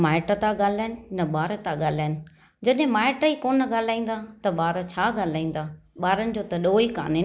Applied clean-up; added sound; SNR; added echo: none; none; none; none.